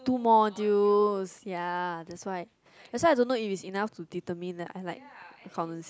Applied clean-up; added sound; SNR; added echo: none; none; none; none.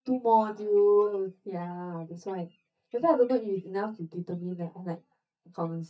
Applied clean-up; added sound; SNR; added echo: neural mask model DeepFilterNet 3.